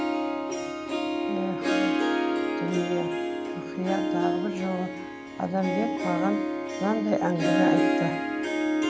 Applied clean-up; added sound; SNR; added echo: none; Harp; -4 dB; none.